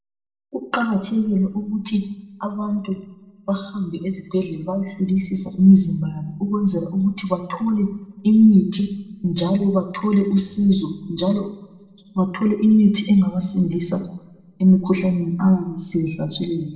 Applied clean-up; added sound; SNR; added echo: none; none; none; reverberation time 0.8 s.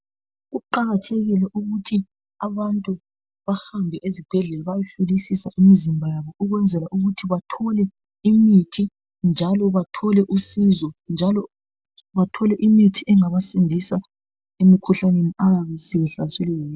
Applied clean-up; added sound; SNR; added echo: none; none; none; none.